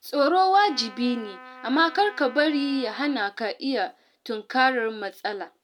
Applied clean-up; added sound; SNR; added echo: none; Trumpet; 19 dB; none.